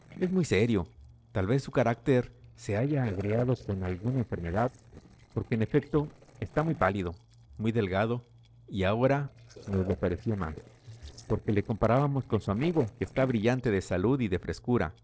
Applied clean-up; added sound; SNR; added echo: neural separator model SepFormer DNS4.